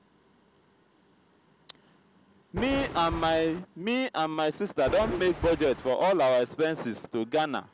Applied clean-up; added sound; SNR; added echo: none; Thunder; 8 dB; none.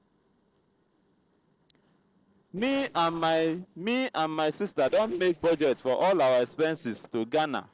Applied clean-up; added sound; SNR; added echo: neural separator model SepFormer DNS4.